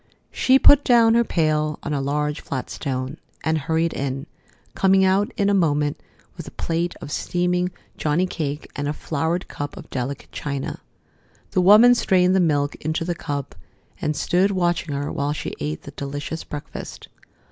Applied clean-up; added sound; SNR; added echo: none; none; none; none.